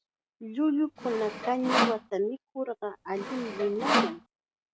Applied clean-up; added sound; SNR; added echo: none; Sawing; 0 dB; none.